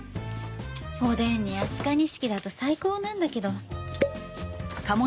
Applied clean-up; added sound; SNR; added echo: none; none; none; none.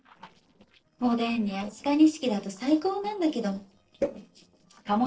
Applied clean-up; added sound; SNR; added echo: neural separator model SepFormer DNS4.